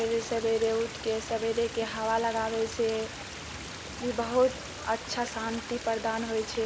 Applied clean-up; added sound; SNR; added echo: none; Stream; 10 dB; none.